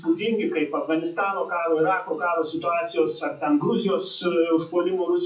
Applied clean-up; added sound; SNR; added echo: classical method WPE with log-MMSE.